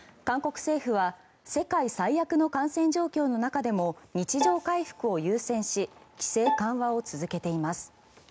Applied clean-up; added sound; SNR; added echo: none; Bowed string instrument; 6 dB; none.